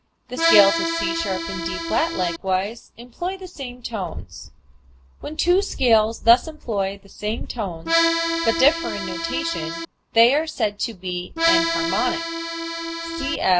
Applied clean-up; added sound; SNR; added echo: none; Accordion; 0 dB; none.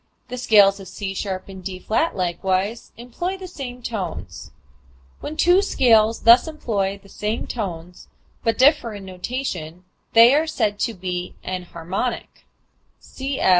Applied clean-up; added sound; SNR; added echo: none; none; none; none.